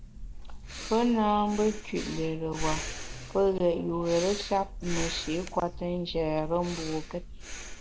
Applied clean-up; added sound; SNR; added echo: none; Breathing; 8 dB; none.